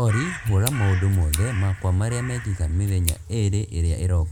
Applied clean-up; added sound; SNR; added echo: none; Crow + Scissors; 13 dB; none.